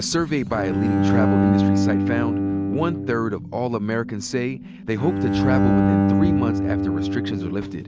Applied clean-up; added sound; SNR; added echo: none; Bowed string instrument; -4 dB; none.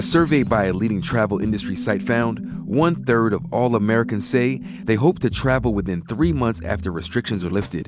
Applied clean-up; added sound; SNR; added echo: none; none; none; none.